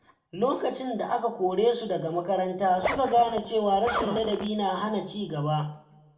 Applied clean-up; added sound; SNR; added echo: none; Zipper (clothing); 6 dB; reverberation time 0.5 s.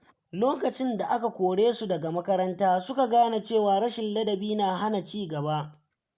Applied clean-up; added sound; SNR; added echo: none; none; none; none.